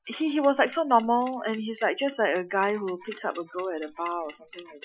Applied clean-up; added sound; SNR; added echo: classical method Wiener filter.